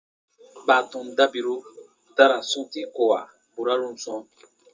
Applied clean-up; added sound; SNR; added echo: none; none; none; reverberation time 0.2 s.